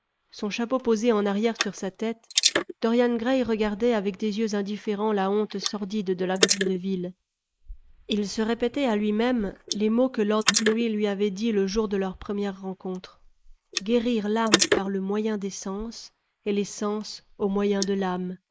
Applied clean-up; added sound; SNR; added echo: neural mask model Resemble Enhance denoiser.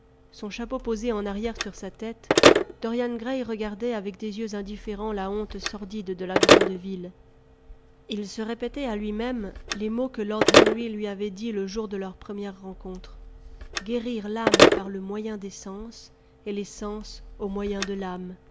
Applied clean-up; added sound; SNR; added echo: none; Telephone; -5 dB; none.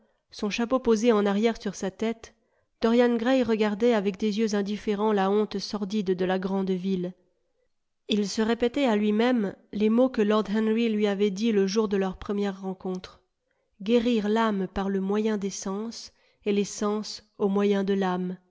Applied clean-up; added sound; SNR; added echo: none; none; none; none.